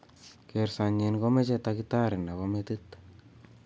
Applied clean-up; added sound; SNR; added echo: none; none; none; none.